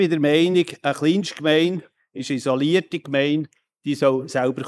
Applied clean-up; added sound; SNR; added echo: neural mask model Resemble Enhance denoiser.